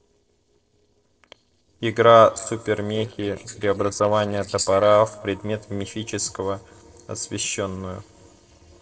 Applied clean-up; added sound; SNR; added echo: neural separator model SepFormer DNS4.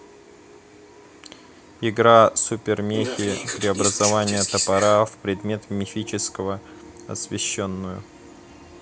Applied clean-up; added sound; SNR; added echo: none; none; none; none.